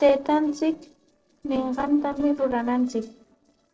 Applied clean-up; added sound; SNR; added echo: neural separator model SepFormer DNS4.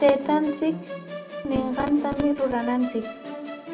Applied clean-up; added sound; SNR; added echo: none; Musical instrument; 10 dB; reverberation time 0.5 s.